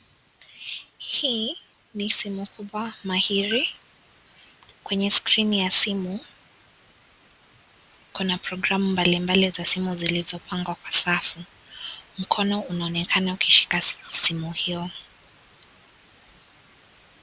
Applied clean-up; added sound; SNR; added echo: none; none; none; none.